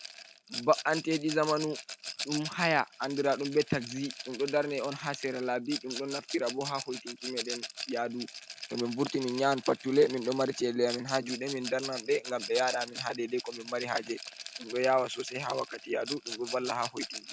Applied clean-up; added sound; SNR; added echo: none; Rattle; 11 dB; none.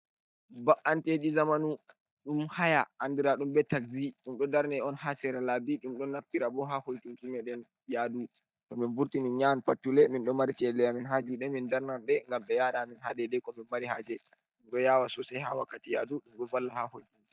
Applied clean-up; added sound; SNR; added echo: neural mask model DeepFilterNet 3.